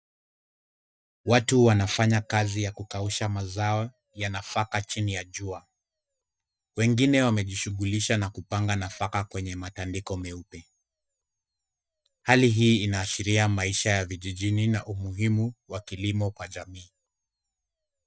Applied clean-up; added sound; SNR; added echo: neural mask model DeepFilterNet 3.